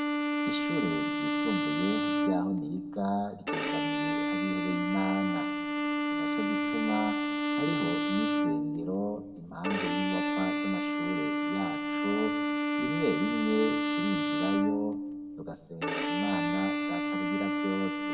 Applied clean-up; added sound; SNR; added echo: none; Bowed string instrument; -5 dB; reverberation time 1.2 s.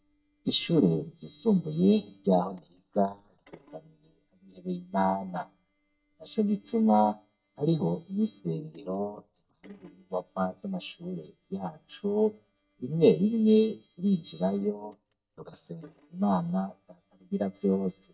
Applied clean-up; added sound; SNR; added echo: neural mask model DeepFilterNet 3.